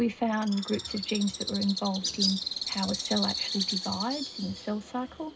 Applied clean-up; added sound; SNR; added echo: none; Bird; 4 dB; reverberation time 0.2 s.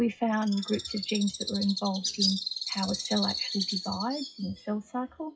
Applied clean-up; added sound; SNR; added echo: classical method WPE with log-MMSE.